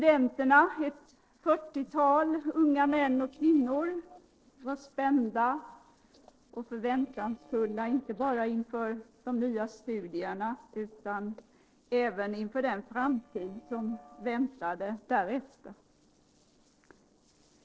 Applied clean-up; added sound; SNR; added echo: neural separator model SepFormer DNS4.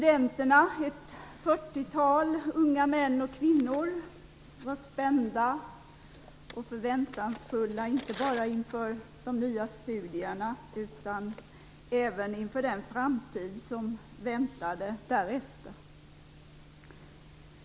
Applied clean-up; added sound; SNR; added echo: none; none; none; none.